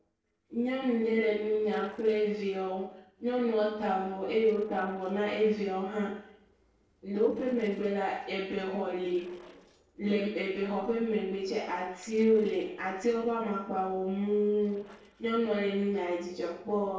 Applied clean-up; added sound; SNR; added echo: neural separator model SepFormer DNS4.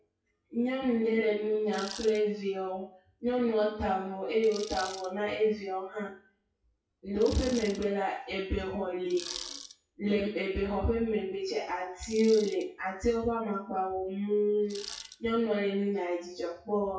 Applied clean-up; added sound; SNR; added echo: classical method WPE with log-MMSE.